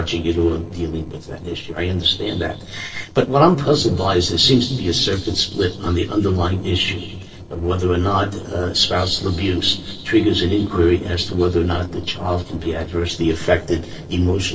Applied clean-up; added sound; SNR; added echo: neural separator model SepFormer DNS4.